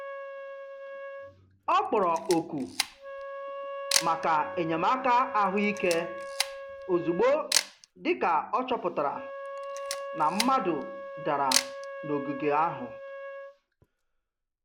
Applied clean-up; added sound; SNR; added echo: none; Camera + Wind instrument, woodwind instrument; 6 dB; none.